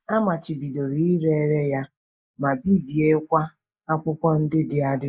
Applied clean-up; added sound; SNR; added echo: neural mask model Resemble Enhance denoiser.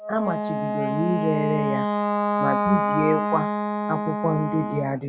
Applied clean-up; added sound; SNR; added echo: none; Wind instrument, woodwind instrument; -1 dB; none.